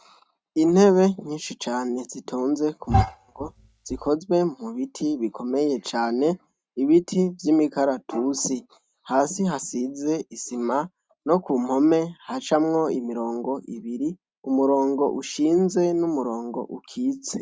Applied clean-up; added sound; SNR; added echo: neural mask model RNNoise.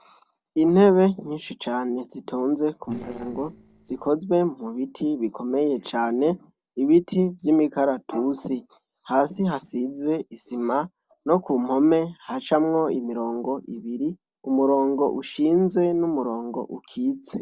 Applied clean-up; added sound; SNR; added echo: neural separator model SepFormer DNS4.